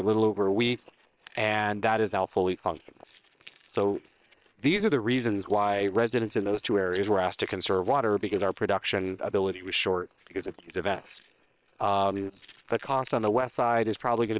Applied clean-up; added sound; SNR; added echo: neural separator model SepFormer WHAM!.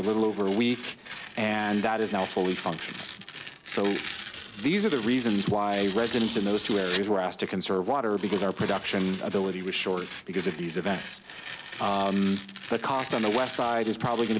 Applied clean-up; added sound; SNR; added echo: none; Tearing; 13 dB; none.